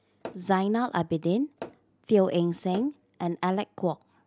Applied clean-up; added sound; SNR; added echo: none; Tap / Hammer; 19 dB; none.